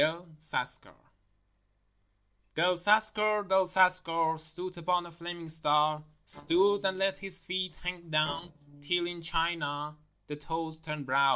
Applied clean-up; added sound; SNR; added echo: neural separator model SepFormer DNS4.